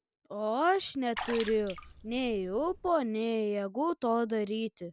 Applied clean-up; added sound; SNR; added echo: none; Water / Splash, splatter; 12 dB; none.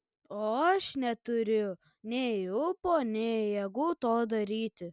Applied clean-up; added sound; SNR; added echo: none; none; none; none.